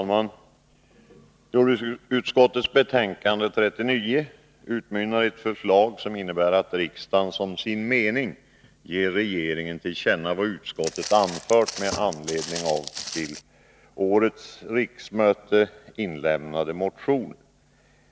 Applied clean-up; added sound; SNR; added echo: none; Walk, footsteps; 11 dB; none.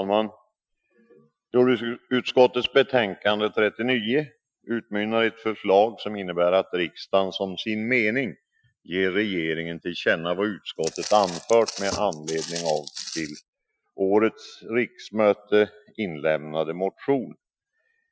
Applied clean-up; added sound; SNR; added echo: classical method Wiener filter.